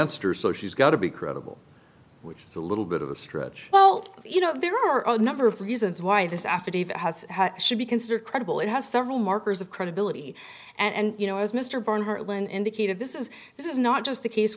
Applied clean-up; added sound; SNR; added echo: none; none; none; none.